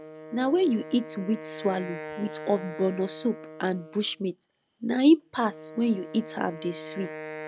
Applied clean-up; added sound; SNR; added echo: none; Wind instrument, woodwind instrument; 13 dB; none.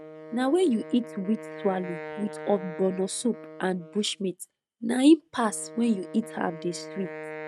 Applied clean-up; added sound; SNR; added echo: neural mask model RNNoise.